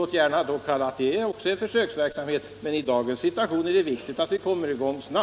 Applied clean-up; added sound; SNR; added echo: none; none; none; none.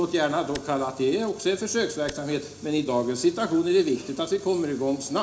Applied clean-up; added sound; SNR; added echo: none; Tick; 18 dB; reverberation time 0.4 s.